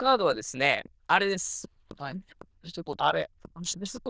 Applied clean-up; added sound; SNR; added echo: neural diffusion model UNIVERSE++.